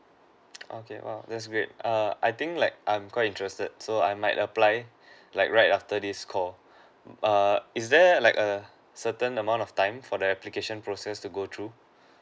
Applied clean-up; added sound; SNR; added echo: none; none; none; none.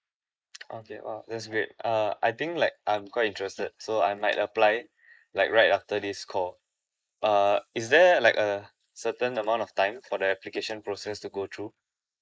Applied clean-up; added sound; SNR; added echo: neural mask model Resemble Enhance denoiser.